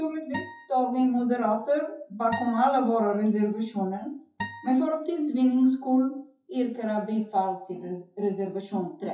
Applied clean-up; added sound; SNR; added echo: classical method WPE with log-MMSE.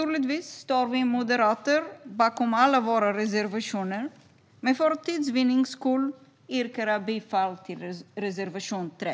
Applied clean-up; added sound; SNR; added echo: none; none; none; none.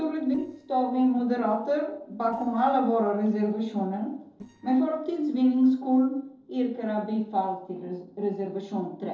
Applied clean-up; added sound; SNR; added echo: neural separator model SepFormer DNS4.